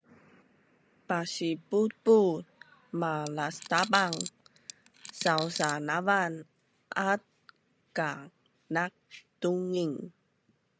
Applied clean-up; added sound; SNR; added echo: none; Coin (dropping); 9 dB; none.